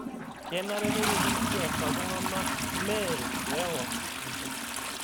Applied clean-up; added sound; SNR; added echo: none; Toilet flush; -5 dB; none.